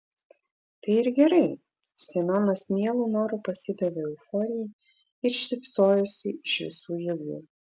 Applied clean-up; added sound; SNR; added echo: none; none; none; none.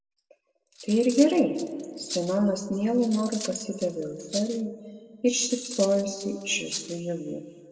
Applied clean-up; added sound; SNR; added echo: none; Cutlery, silverware; 14 dB; reverberation time 1.7 s.